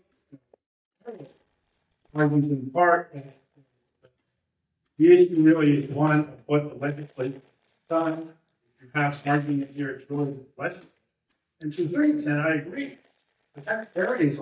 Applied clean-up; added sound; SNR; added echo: neural mask model DeepFilterNet 3.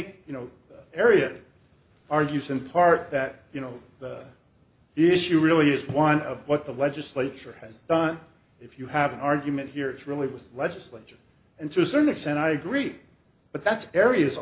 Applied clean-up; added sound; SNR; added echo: none; none; none; none.